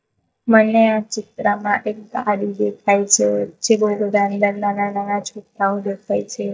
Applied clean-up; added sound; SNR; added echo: neural mask model DeepFilterNet 3.